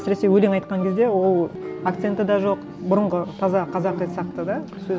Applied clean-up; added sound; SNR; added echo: none; none; none; none.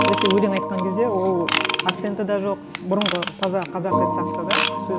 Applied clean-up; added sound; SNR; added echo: none; Organ + Ratchet, pawl / Tools; 0 dB; none.